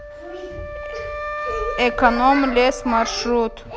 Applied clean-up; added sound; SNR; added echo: none; Wind instrument, woodwind instrument; 10 dB; none.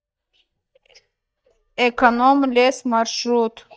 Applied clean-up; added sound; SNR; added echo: neural mask model DeepFilterNet 3.